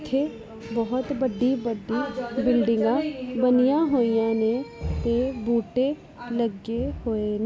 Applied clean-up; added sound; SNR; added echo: none; none; none; none.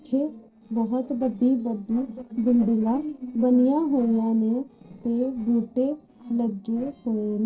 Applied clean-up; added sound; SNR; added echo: neural separator model SepFormer DNS4.